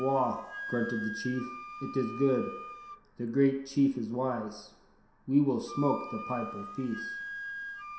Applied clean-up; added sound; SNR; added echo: none; Wind instrument, woodwind instrument; 11 dB; reverberation time 0.7 s.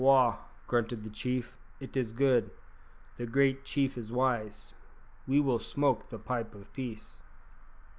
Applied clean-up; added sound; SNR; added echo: none; none; none; none.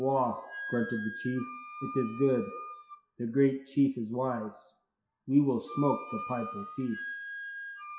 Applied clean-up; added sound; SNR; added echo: classical method WPE with log-MMSE.